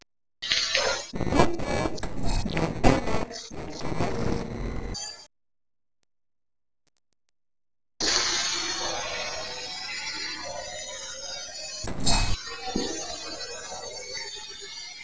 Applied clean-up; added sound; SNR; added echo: neural separator model SepFormer DNS4.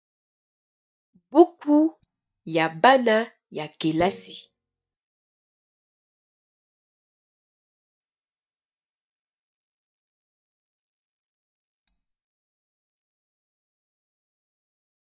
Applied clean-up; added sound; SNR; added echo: neural mask model DeepFilterNet 3.